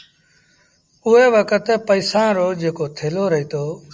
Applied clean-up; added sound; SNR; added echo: none; none; none; none.